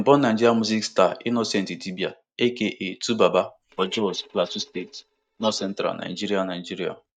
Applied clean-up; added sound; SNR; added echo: neural mask model DeepFilterNet 3.